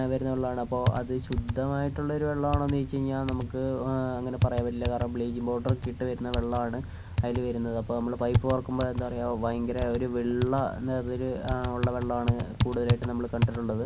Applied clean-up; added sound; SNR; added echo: none; Typing; 2 dB; none.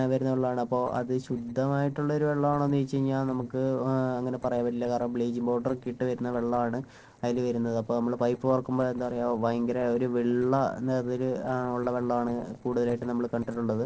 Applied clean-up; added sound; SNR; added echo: neural separator model SepFormer DNS4.